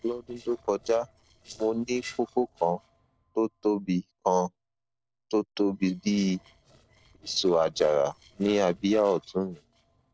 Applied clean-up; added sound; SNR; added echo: neural separator model SepFormer DNS4.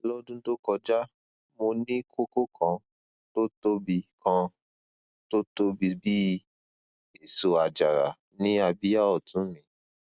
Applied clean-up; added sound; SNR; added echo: none; none; none; none.